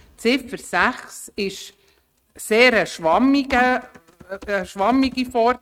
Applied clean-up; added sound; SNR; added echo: neural mask model RNNoise.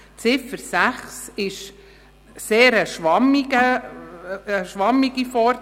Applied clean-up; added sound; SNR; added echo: none; none; none; none.